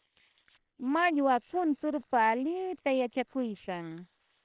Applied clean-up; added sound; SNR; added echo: neural separator model SepFormer WHAM!.